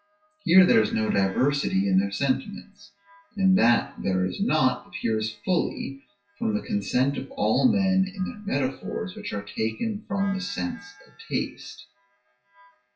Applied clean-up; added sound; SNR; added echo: classical method WPE with log-MMSE.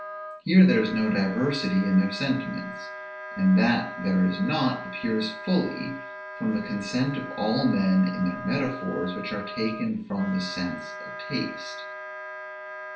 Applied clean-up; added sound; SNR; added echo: none; Wind instrument, woodwind instrument; 12 dB; reverberation time 0.4 s.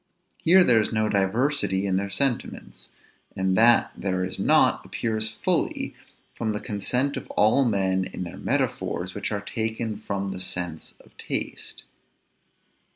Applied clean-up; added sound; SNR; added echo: none; none; none; none.